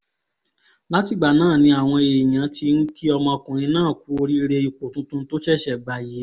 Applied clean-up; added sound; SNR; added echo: none; none; none; none.